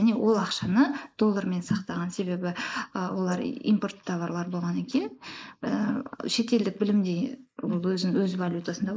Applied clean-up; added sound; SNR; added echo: neural mask model Resemble Enhance denoiser.